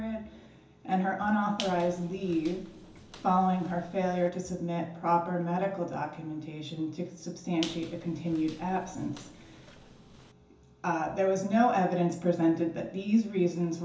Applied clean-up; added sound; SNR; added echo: none; Squeak; 17 dB; reverberation time 0.7 s.